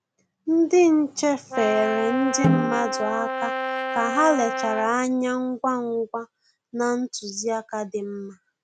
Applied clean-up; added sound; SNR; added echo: none; Brass instrument + Snare drum; 3 dB; none.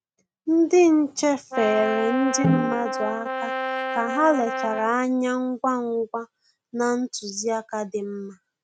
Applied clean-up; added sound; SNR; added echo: neural mask model RNNoise.